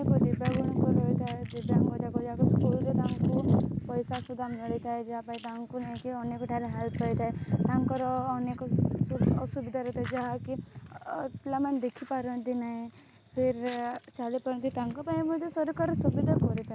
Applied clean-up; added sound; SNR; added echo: none; none; none; none.